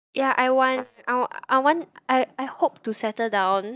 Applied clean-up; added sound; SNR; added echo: neural mask model DeepFilterNet 3.